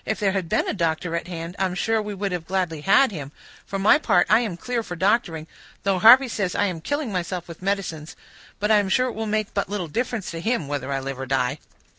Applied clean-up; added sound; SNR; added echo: none; none; none; none.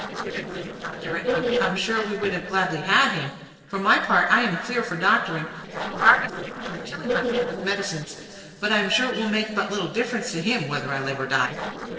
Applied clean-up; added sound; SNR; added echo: neural separator model SepFormer DNS4.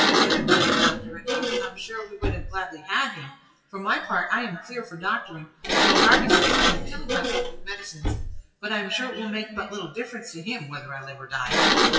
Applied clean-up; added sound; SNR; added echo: classical method WPE with log-MMSE.